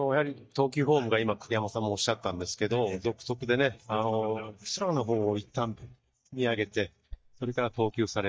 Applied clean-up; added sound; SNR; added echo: neural mask model DeepFilterNet 3.